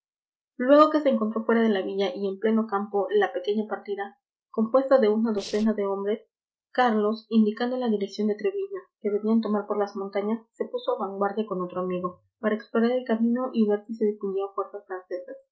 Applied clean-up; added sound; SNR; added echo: neural separator model SepFormer DNS4.